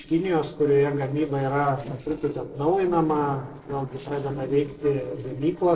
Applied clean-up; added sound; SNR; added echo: neural separator model SepFormer DNS4.